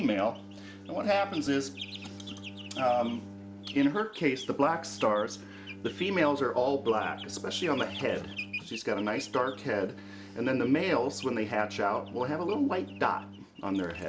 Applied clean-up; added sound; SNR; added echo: none; Bowed string instrument; 15 dB; none.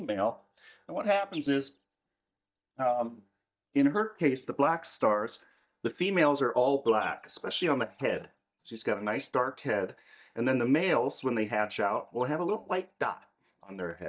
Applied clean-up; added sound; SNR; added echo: neural mask model DeepFilterNet 3.